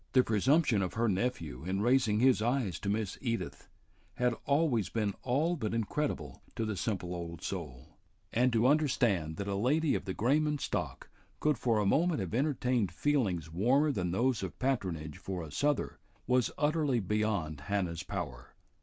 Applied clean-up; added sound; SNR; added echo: none; none; none; none.